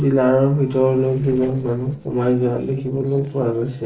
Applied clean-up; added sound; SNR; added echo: neural separator model SepFormer DNS4.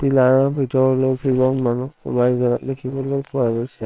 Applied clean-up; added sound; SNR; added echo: neural separator model SepFormer WHAMR!.